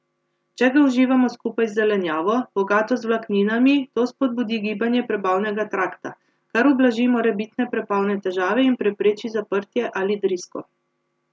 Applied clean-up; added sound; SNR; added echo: none; none; none; none.